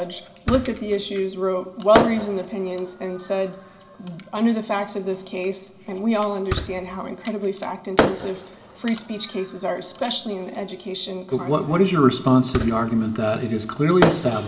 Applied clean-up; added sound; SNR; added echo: none; Fireworks; 7 dB; reverberation time 1.6 s.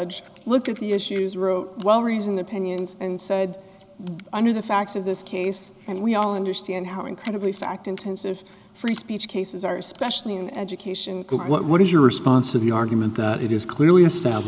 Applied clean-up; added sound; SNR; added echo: none; none; none; none.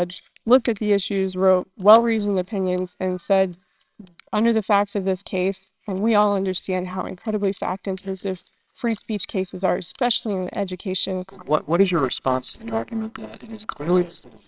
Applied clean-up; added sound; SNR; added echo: neural separator model SepFormer WHAMR!.